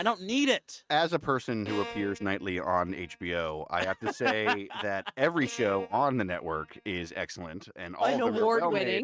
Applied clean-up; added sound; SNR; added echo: neural mask model RNNoise.